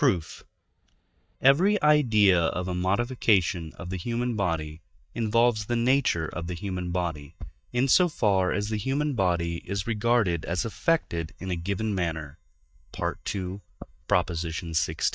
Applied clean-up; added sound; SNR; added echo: neural mask model DeepFilterNet 3.